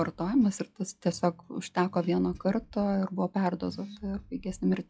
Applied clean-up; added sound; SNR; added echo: classical method log-MMSE.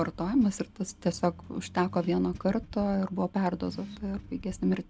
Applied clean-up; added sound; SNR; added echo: none; Accelerating, revving, vroom / Car; 17 dB; none.